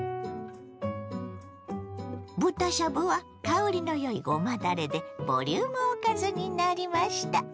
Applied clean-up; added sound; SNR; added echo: none; none; none; none.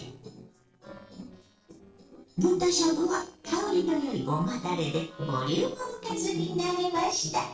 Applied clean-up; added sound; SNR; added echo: neural separator model SepFormer DNS4.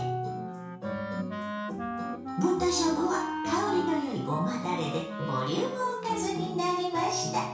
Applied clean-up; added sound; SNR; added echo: none; Wind instrument, woodwind instrument; 8 dB; reverberation time 0.6 s.